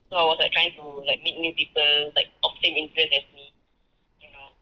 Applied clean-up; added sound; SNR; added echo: neural separator model SepFormer DNS4.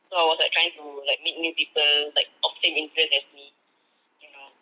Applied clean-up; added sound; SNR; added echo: none; none; none; none.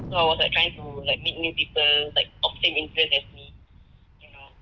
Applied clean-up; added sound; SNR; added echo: none; Thunder; 16 dB; none.